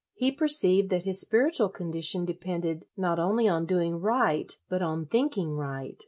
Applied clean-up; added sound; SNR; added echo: none; none; none; none.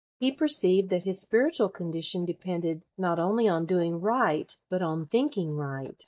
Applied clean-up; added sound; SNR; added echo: neural mask model DeepFilterNet 3.